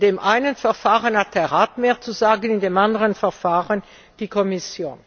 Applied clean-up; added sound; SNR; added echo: none; none; none; none.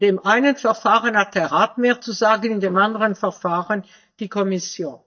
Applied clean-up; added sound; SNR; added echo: neural mask model DeepFilterNet 3.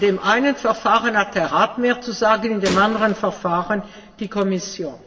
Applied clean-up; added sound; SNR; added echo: none; Gunshot, gunfire; 18 dB; reverberation time 1.6 s.